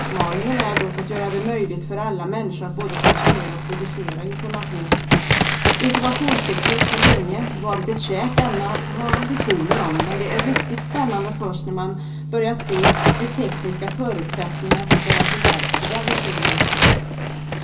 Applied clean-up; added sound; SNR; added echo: none; Crack; -2 dB; reverberation time 0.5 s.